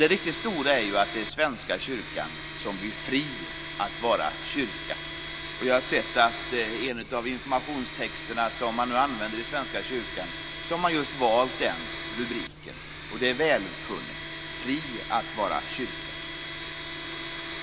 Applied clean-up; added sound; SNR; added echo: none; Domestic sounds, home sounds; 7 dB; none.